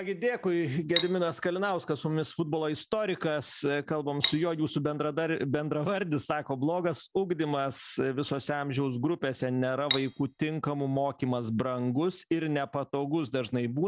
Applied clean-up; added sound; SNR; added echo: none; Cutlery, silverware; 4 dB; none.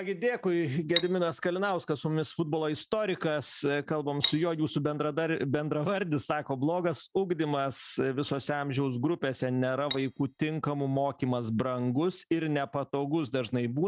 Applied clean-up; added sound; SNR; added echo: neural mask model RNNoise.